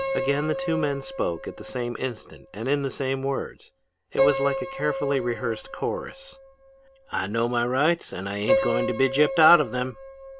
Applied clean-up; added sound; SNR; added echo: none; Piano; 5 dB; none.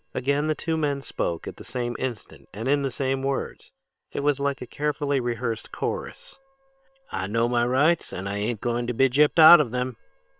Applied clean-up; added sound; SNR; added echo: neural separator model SepFormer WHAM!.